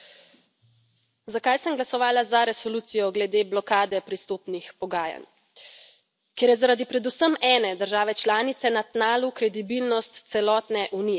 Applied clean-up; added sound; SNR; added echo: none; none; none; none.